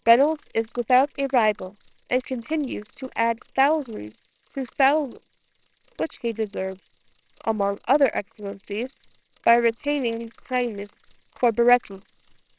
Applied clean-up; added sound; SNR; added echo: neural separator model SepFormer WHAMR!.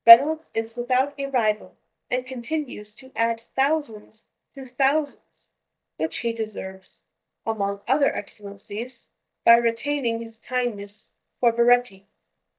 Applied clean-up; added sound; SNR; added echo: neural mask model DeepFilterNet 3.